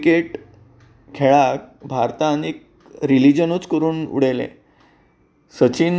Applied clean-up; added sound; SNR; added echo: none; none; none; none.